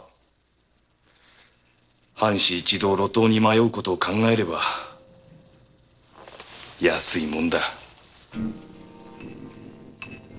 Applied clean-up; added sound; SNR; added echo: neural separator model SepFormer DNS4.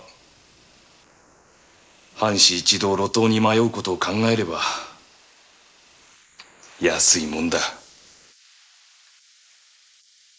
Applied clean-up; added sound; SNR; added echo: neural mask model Resemble Enhance denoiser.